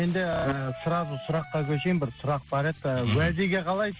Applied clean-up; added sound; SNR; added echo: none; Wind instrument, woodwind instrument; 15 dB; none.